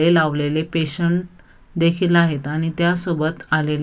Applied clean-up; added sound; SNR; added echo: none; none; none; none.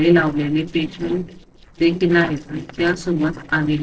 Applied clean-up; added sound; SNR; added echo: neural separator model SepFormer DNS4.